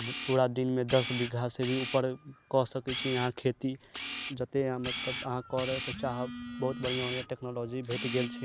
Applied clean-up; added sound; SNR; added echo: none; Camera; 7 dB; none.